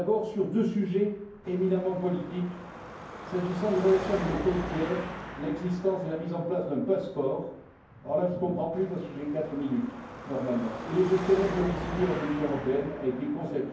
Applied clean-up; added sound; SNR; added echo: none; Car passing by / Traffic noise, roadway noise / Engine; 11 dB; reverberation time 0.9 s.